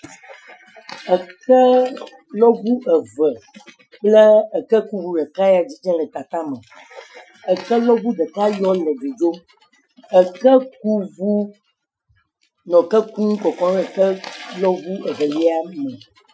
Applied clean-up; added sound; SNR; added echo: classical method Wiener filter.